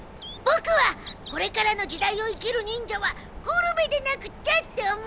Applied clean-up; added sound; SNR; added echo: none; Mechanisms; 16 dB; none.